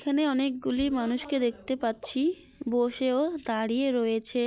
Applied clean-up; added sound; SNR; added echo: none; none; none; none.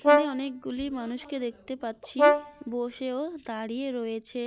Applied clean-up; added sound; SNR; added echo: none; Brass instrument; -5 dB; none.